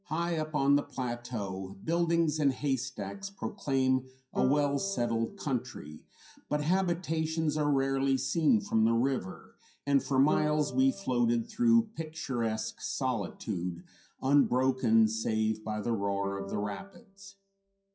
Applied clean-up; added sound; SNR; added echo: classical method WPE with log-MMSE.